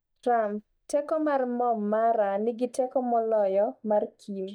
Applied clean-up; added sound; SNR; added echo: neural mask model DeepFilterNet 3.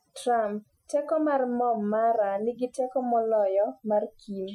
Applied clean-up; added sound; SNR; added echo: classical method Wiener filter.